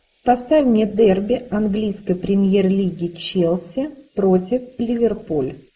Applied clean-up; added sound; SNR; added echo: neural mask model Resemble Enhance denoiser.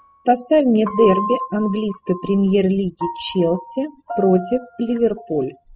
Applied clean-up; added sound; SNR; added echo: classical method spectral subtraction.